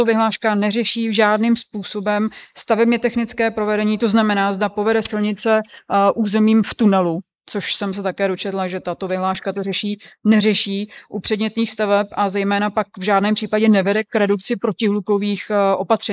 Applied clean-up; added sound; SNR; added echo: neural mask model Resemble Enhance denoiser.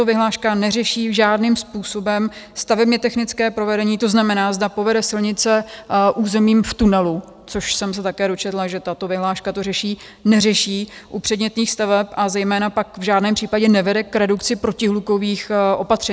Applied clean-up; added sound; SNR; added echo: none; none; none; none.